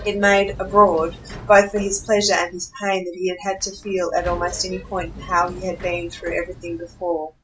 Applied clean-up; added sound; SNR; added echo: none; Sliding door; 16 dB; none.